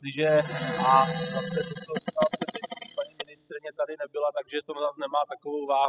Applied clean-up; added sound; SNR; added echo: classical method spectral subtraction.